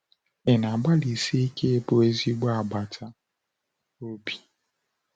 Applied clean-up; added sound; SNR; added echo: none; none; none; none.